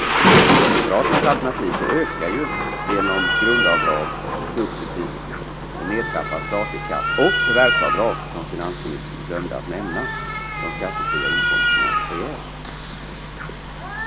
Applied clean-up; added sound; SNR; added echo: none; Thunder + Cat; -4 dB; none.